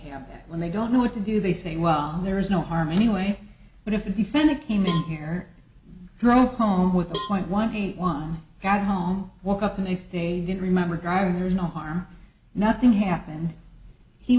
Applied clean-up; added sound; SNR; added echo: none; Cowbell; 15 dB; none.